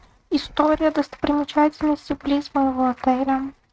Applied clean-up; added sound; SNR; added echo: neural mask model RNNoise.